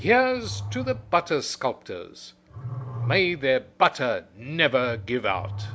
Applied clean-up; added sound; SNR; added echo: none; Growling; 11 dB; none.